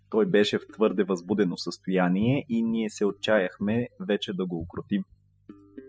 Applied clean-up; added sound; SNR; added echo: classical method spectral subtraction.